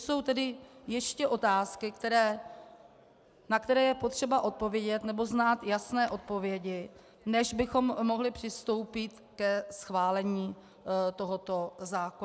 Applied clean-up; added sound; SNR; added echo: none; none; none; none.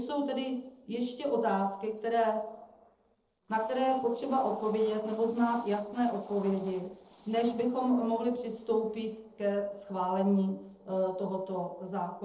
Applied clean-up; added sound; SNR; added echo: neural separator model SepFormer DNS4.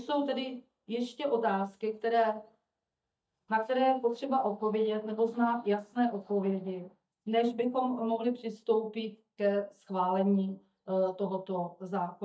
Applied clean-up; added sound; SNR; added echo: neural mask model DeepFilterNet 3.